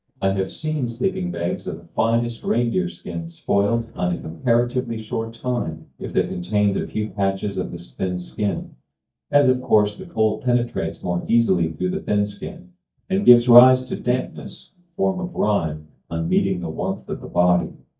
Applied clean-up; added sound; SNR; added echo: neural mask model DeepFilterNet 3.